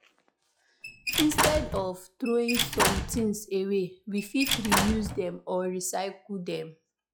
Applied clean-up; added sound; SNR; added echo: classical method log-MMSE.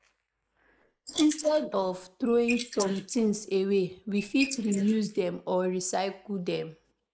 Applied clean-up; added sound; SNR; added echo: neural mask model Resemble Enhance denoiser.